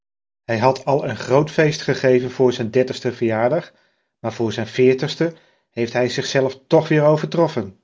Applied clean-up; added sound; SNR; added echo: none; none; none; none.